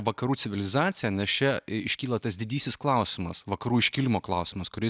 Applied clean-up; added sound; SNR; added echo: none; none; none; none.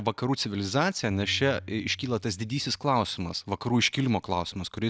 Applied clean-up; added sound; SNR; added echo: none; Tabla; 19 dB; none.